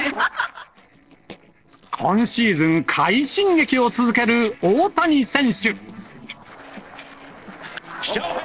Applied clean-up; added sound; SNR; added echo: neural separator model SepFormer DNS4.